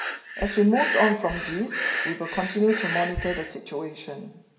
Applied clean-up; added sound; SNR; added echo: none; Breathing; 5 dB; reverberation time 0.8 s.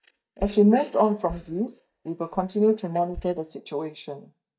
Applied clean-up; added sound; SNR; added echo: neural mask model DeepFilterNet 3.